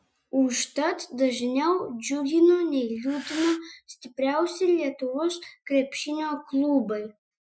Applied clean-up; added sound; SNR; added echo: classical method Wiener filter.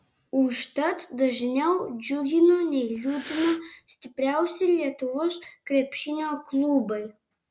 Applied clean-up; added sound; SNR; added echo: none; Breathing; 14 dB; none.